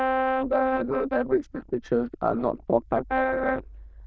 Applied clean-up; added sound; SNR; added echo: neural diffusion model UNIVERSE++.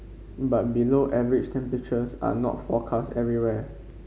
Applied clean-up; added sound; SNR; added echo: none; none; none; none.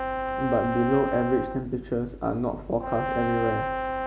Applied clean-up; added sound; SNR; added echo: none; Brass instrument; 3 dB; none.